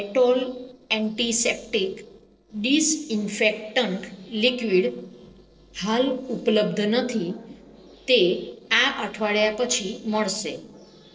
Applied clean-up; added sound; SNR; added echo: neural separator model SepFormer DNS4.